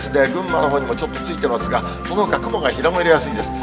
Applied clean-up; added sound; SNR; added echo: none; none; none; reverberation time 1.3 s.